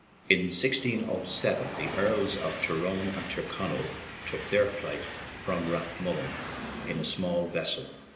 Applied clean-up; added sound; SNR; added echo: none; Train; 9 dB; reverberation time 1.0 s.